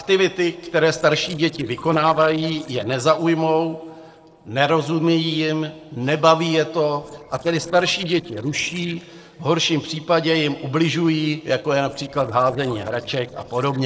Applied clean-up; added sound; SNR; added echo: neural separator model SepFormer DNS4.